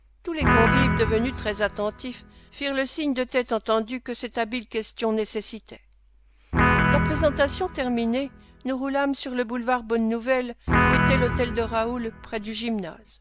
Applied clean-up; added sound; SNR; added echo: none; Guitar; -2 dB; none.